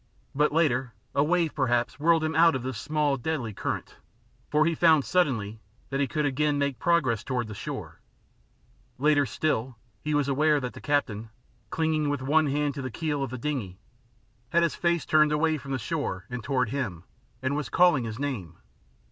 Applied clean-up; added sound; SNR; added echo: none; none; none; none.